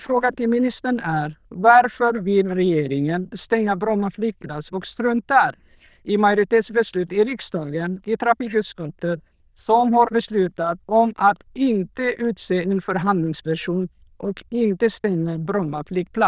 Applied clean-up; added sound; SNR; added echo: neural diffusion model UNIVERSE++.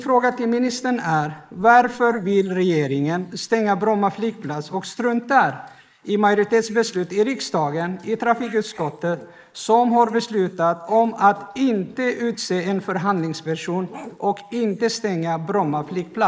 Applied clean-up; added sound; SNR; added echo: neural mask model Resemble Enhance denoiser.